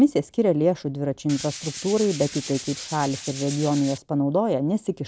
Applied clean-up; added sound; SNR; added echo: none; Tools; 12 dB; none.